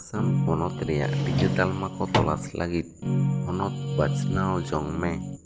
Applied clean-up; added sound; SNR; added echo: none; Guitar + Drawer open or close; -2 dB; none.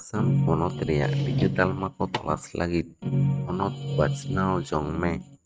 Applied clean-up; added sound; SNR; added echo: neural mask model RNNoise.